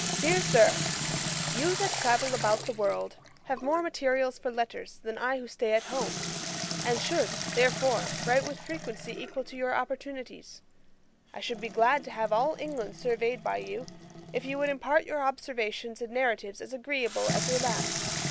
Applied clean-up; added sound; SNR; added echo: none; Sink (filling or washing) / Water tap, faucet; 6 dB; none.